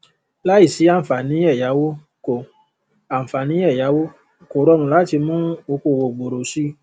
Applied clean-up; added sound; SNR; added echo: none; none; none; none.